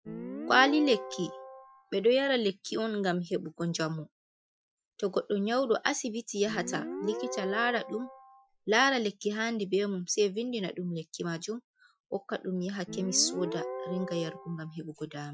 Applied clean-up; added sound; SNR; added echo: classical method Wiener filter.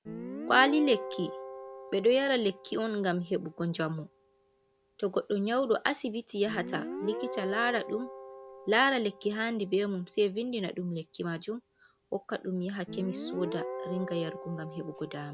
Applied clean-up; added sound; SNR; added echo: none; Guitar; 12 dB; none.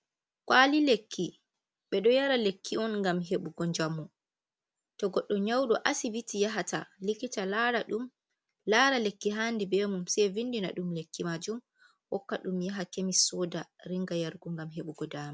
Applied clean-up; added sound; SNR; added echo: none; none; none; none.